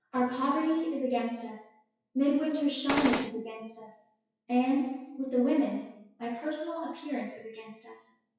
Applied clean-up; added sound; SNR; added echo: classical method WPE with log-MMSE.